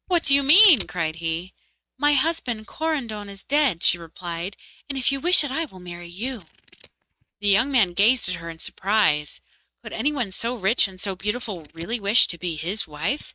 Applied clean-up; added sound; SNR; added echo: neural mask model RNNoise.